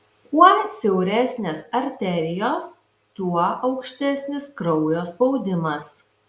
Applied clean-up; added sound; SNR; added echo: none; none; none; none.